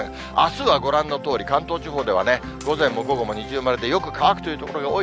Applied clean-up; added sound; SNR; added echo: none; Shatter; 20 dB; none.